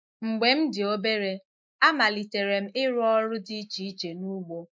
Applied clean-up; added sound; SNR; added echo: neural mask model Resemble Enhance denoiser.